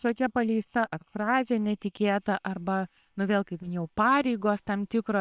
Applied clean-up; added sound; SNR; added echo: neural separator model SepFormer WHAM!.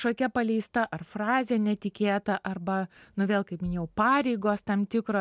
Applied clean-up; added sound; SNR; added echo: none; none; none; none.